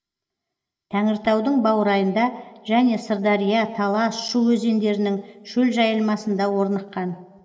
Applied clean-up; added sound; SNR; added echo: none; none; none; reverberation time 1.6 s.